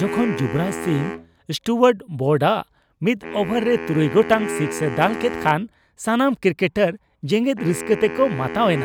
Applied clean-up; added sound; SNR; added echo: none; Wind instrument, woodwind instrument; 11 dB; none.